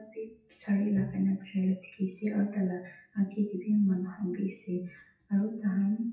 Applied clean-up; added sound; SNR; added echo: classical method WPE with log-MMSE.